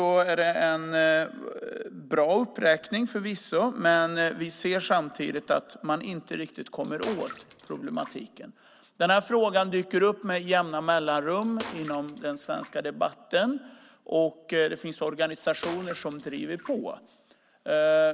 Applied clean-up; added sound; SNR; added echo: none; Bathtub (filling or washing) / Water / Splash, splatter; 17 dB; none.